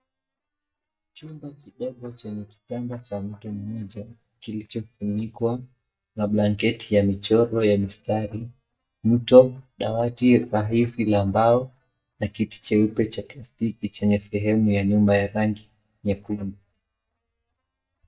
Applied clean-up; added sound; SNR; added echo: neural mask model DeepFilterNet 3.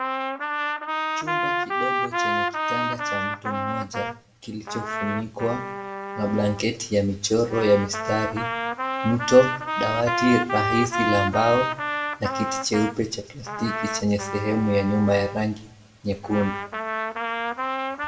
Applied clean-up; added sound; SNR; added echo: none; Trumpet; 3 dB; reverberation time 0.6 s.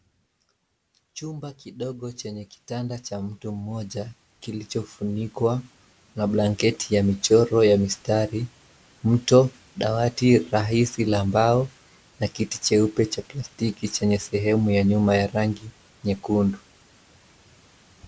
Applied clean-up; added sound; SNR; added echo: none; none; none; none.